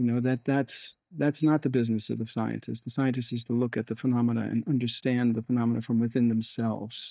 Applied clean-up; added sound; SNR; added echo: neural mask model DeepFilterNet 3.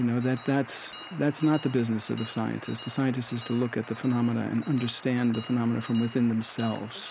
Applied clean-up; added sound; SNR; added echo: none; Bell + Applause; 13 dB; none.